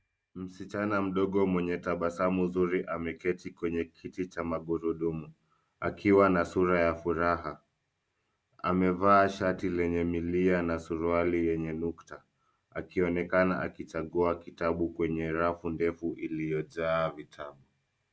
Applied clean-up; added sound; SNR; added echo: none; none; none; none.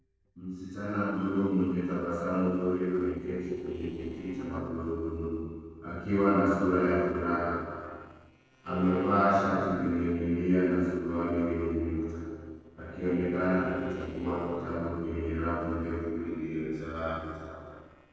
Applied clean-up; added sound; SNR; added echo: neural separator model SepFormer DNS4.